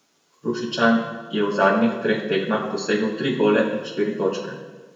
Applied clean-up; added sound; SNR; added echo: none; none; none; reverberation time 0.9 s.